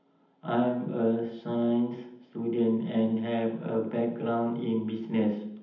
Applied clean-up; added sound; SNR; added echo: none; none; none; reverberation time 0.8 s.